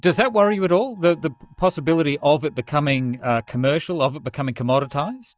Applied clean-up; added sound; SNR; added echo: neural mask model DeepFilterNet 3.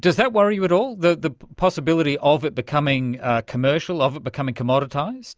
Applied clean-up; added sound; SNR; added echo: none; none; none; none.